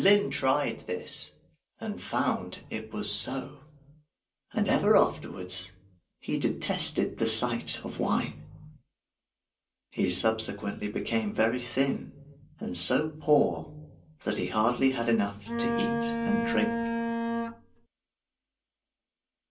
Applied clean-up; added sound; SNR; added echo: none; Bowed string instrument; 0 dB; reverberation time 0.3 s.